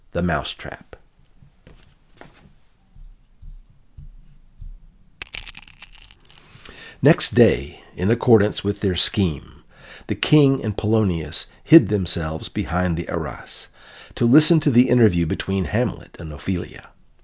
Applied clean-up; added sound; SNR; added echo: none; Crushing; 17 dB; none.